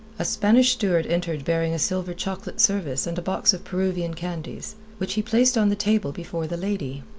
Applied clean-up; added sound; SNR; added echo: none; none; none; none.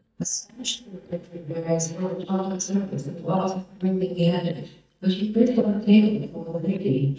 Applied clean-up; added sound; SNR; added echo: neural mask model DeepFilterNet 3.